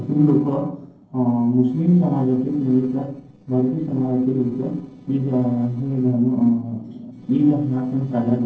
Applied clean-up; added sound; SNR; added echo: neural separator model SepFormer DNS4.